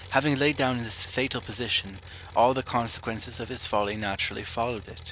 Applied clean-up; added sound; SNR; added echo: none; Engine; 16 dB; none.